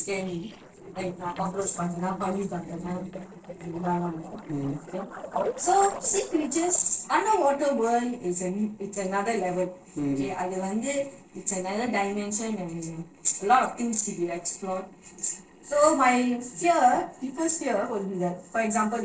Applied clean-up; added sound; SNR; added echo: neural separator model SepFormer DNS4.